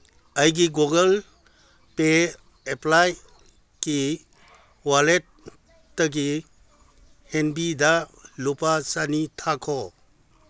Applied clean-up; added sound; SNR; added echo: none; none; none; none.